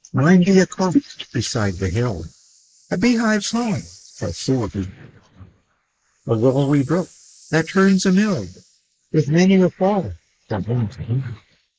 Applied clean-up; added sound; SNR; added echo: neural mask model Resemble Enhance denoiser.